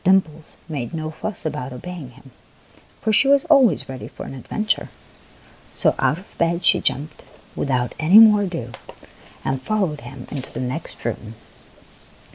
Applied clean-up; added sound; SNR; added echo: none; none; none; none.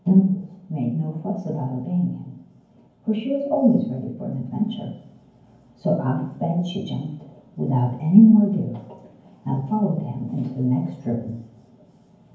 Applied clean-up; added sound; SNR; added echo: none; none; none; reverberation time 0.9 s.